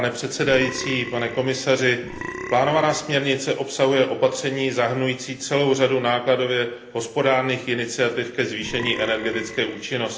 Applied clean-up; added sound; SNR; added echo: none; Burping, eructation; 12 dB; reverberation time 0.8 s.